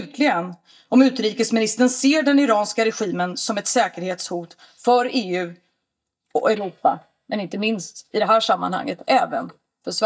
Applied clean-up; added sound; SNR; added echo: neural mask model DeepFilterNet 3.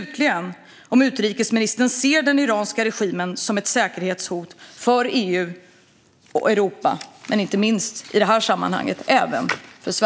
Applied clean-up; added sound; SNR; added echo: none; none; none; none.